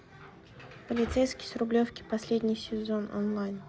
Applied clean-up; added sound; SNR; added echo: none; none; none; none.